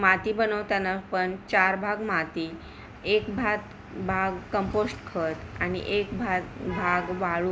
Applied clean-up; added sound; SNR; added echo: none; none; none; none.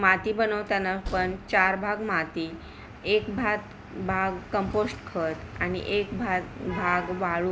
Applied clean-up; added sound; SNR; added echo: none; Train; 20 dB; none.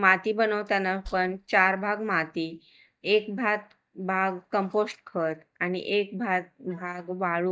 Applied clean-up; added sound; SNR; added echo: neural mask model DeepFilterNet 3.